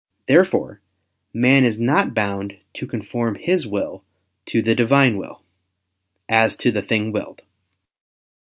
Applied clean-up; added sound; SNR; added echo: none; none; none; none.